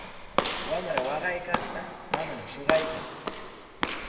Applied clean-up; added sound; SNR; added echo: none; Walk, footsteps / Slam; -1 dB; reverberation time 1.6 s.